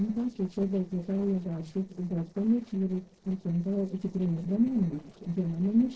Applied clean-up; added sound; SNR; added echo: neural separator model SepFormer DNS4.